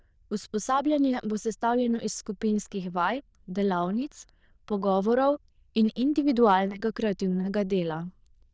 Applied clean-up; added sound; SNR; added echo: neural diffusion model UNIVERSE++.